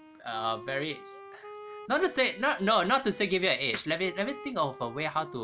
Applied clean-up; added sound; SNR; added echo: none; Wind instrument, woodwind instrument; 17 dB; none.